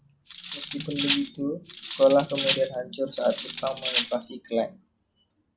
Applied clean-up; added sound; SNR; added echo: none; Cutlery, silverware; 5 dB; none.